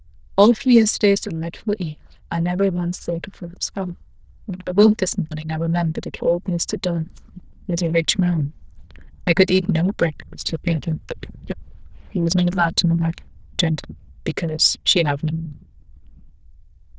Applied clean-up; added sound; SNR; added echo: neural diffusion model UNIVERSE++.